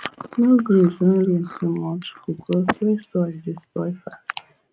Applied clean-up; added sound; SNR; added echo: neural mask model RNNoise.